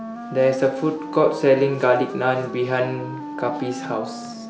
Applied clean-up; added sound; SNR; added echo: none; Wind instrument, woodwind instrument; 11 dB; none.